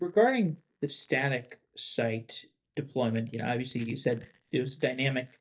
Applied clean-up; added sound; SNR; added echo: neural mask model DeepFilterNet 3.